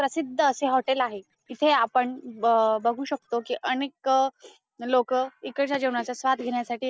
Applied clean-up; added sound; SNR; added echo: neural separator model SepFormer DNS4.